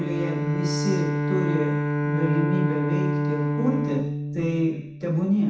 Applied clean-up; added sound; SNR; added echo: none; Bowed string instrument; -1 dB; reverberation time 0.7 s.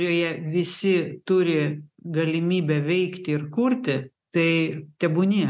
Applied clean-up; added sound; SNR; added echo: none; none; none; none.